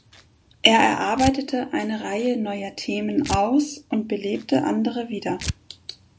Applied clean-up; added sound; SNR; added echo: none; Tearing; 14 dB; none.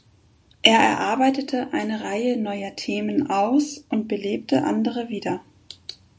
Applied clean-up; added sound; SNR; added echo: none; none; none; none.